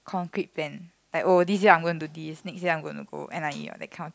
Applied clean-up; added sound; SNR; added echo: none; none; none; none.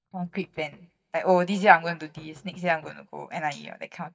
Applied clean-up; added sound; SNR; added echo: neural mask model DeepFilterNet 3.